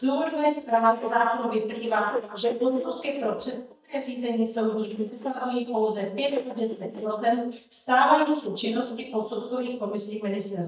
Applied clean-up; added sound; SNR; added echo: neural mask model DeepFilterNet 3.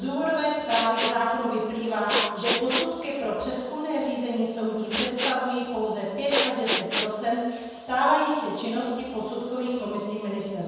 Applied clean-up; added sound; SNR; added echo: none; Respiratory sounds; 4 dB; reverberation time 1.2 s.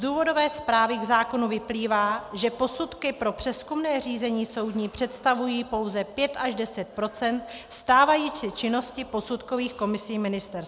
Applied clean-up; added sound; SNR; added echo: none; none; none; none.